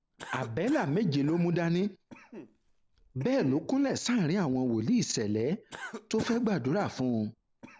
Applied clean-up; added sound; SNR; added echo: none; Cough; 18 dB; none.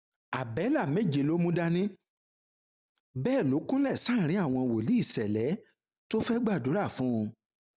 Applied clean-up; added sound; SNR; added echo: none; none; none; none.